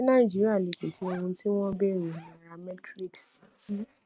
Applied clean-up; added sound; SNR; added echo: neural mask model RNNoise.